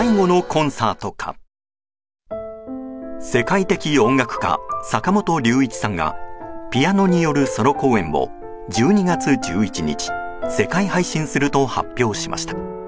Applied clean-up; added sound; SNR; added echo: none; none; none; none.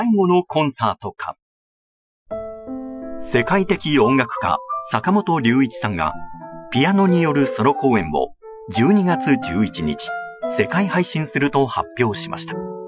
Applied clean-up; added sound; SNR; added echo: classical method Wiener filter.